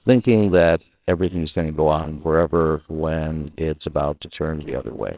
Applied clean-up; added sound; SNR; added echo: neural separator model SepFormer WHAMR!.